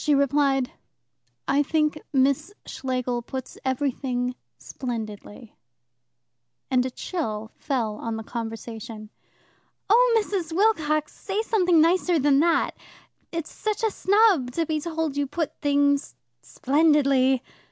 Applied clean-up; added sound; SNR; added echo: none; none; none; none.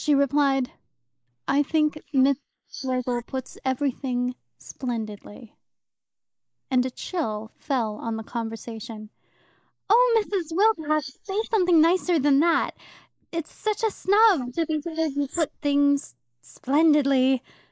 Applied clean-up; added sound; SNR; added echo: neural mask model Resemble Enhance denoiser.